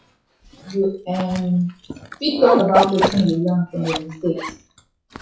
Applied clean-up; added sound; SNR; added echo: classical method WPE with log-MMSE.